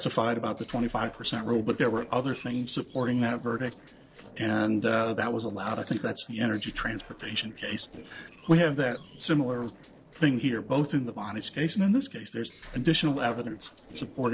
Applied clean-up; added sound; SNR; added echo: neural separator model SepFormer DNS4.